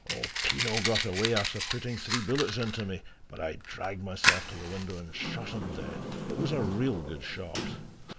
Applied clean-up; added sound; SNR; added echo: none; Sliding door + Fire; 0 dB; none.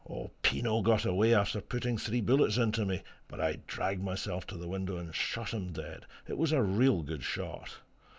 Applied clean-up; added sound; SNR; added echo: none; none; none; none.